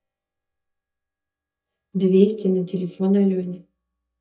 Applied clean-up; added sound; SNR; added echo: neural mask model DeepFilterNet 3.